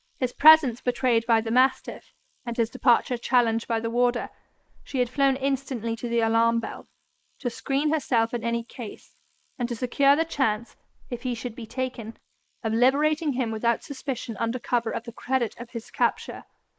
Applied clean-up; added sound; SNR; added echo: neural mask model Resemble Enhance denoiser.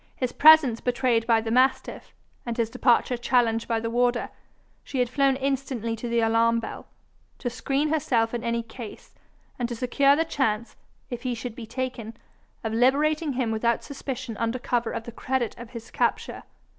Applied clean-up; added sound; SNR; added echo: none; none; none; none.